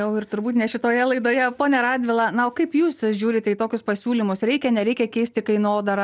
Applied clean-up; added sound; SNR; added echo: none; none; none; none.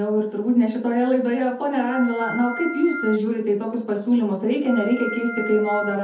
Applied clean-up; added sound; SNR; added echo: none; Organ; 9 dB; reverberation time 0.5 s.